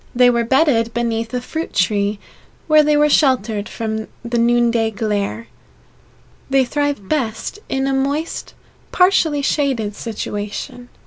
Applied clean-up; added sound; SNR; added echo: none; none; none; none.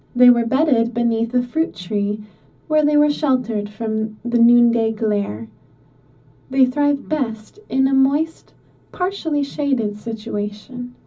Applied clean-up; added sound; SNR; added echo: none; none; none; reverberation time 0.4 s.